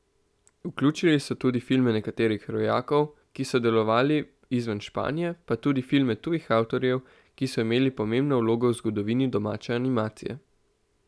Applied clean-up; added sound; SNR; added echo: none; none; none; none.